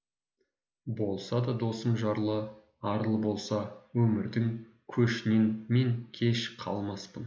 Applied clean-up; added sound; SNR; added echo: none; none; none; none.